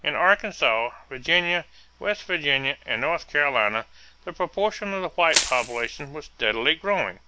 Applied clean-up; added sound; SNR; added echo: none; Crushing; 3 dB; none.